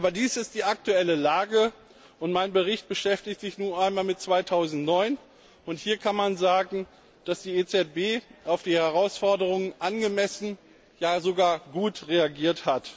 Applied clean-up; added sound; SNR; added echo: none; none; none; none.